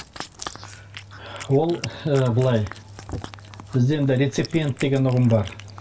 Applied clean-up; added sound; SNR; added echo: none; Cat; 17 dB; reverberation time 0.2 s.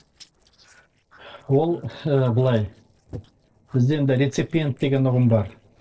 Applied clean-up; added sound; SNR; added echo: neural separator model SepFormer DNS4.